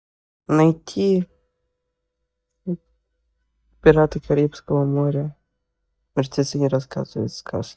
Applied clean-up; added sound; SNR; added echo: neural mask model DeepFilterNet 3.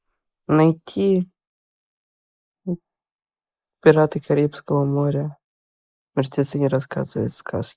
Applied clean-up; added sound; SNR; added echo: neural mask model Resemble Enhance denoiser.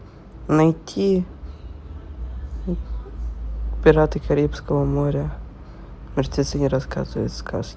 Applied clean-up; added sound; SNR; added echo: none; none; none; none.